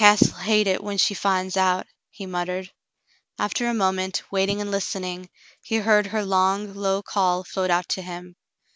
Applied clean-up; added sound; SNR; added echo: none; none; none; none.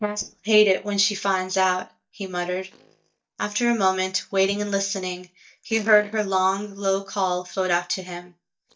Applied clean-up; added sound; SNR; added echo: neural mask model DeepFilterNet 3.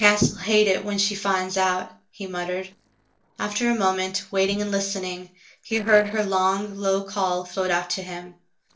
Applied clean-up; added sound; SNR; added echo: neural separator model SepFormer DNS4.